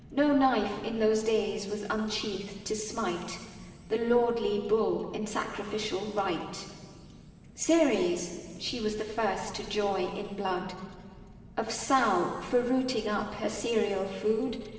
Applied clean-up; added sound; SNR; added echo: none; Car; 20 dB; reverberation time 2.4 s.